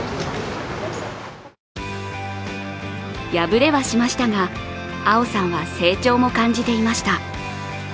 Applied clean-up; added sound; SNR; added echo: none; none; none; none.